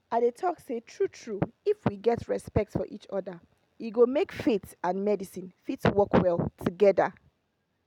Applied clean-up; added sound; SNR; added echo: none; none; none; none.